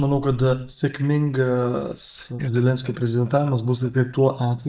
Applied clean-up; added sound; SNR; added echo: neural mask model DeepFilterNet 3.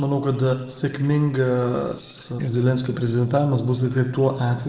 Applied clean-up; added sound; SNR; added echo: neural separator model SepFormer DNS4.